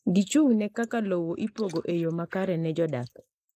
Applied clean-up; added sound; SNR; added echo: neural mask model Resemble Enhance denoiser.